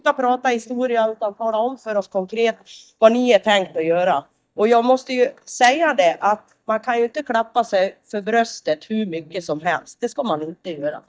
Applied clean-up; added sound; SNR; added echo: neural mask model DeepFilterNet 3.